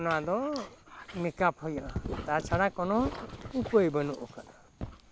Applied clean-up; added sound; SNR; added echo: none; Dog; 10 dB; none.